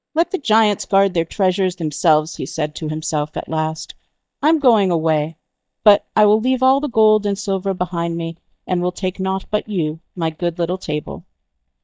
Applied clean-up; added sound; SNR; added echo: neural mask model DeepFilterNet 3.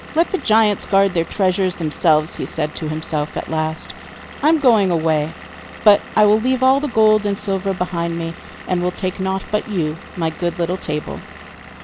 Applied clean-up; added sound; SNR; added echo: none; Engine / Vehicle; 17 dB; none.